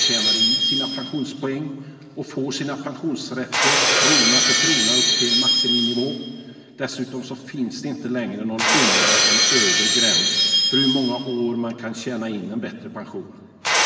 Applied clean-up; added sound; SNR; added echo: none; Shatter; -5 dB; reverberation time 2.4 s.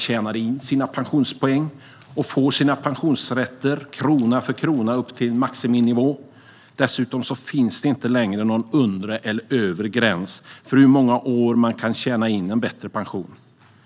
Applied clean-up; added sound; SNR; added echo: none; none; none; none.